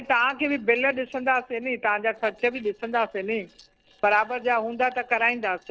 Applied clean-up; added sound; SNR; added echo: neural separator model SepFormer DNS4.